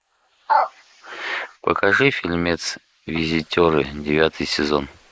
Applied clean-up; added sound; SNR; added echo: neural mask model Resemble Enhance denoiser.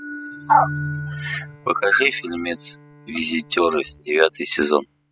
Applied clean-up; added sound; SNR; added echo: classical method spectral subtraction.